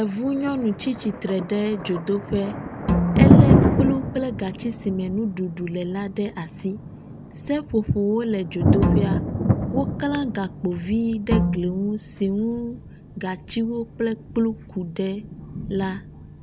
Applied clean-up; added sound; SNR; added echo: none; Thunder + Bowed string instrument; -2 dB; none.